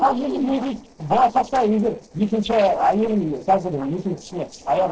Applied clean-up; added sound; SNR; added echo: neural separator model SepFormer DNS4.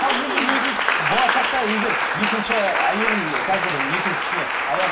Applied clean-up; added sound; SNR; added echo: none; Applause; -3 dB; reverberation time 0.2 s.